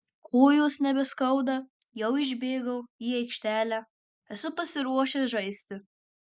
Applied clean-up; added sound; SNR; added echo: none; none; none; none.